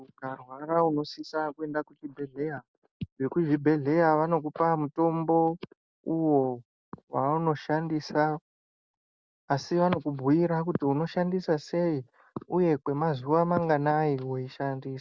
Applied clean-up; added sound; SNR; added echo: none; none; none; none.